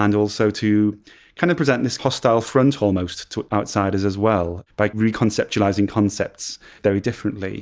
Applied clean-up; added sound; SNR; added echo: none; none; none; none.